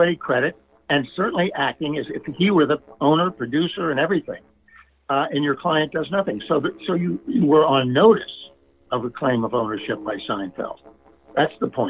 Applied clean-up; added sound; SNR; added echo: neural separator model SepFormer DNS4.